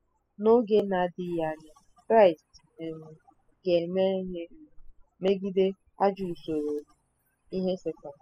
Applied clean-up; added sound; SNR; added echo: classical method spectral subtraction.